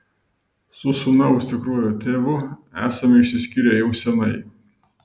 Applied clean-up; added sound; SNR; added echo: none; none; none; none.